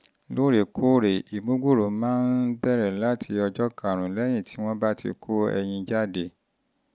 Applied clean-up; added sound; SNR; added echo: none; none; none; none.